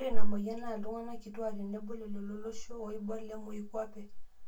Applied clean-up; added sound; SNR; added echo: none; none; none; reverberation time 0.2 s.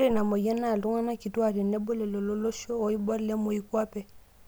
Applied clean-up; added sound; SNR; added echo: none; none; none; none.